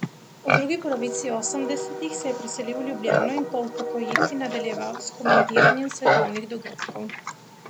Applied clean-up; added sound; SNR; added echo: none; Livestock, farm animals, working animals; -4 dB; none.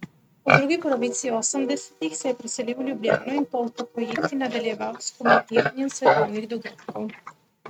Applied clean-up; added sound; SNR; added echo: neural mask model RNNoise.